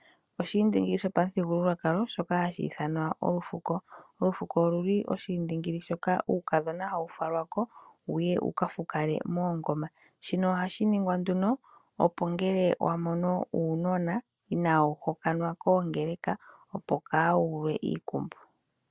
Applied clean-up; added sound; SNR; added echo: none; none; none; none.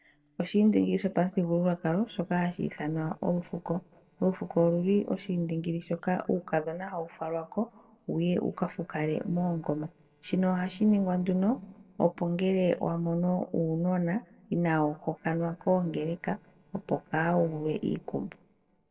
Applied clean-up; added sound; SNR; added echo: neural separator model SepFormer DNS4.